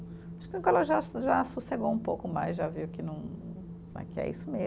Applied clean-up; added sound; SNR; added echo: none; Wind; 13 dB; none.